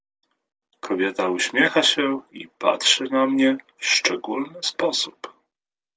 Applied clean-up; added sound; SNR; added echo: none; none; none; none.